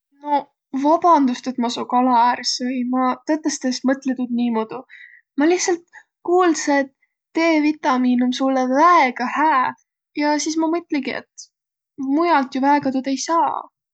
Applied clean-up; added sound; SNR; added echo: none; none; none; none.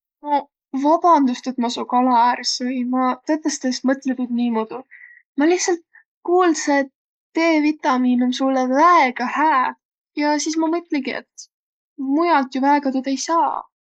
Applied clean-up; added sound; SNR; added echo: neural mask model Resemble Enhance denoiser.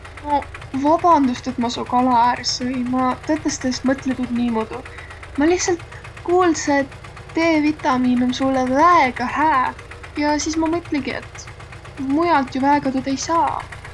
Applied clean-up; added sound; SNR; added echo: none; Idling; 16 dB; none.